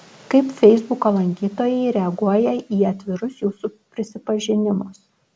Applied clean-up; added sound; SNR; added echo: none; none; none; none.